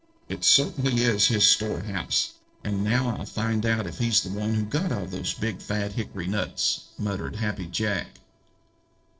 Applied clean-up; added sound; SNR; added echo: neural separator model SepFormer DNS4.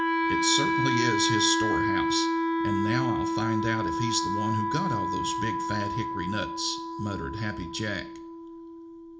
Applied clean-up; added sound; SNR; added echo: none; Wind instrument, woodwind instrument; -3 dB; reverberation time 0.4 s.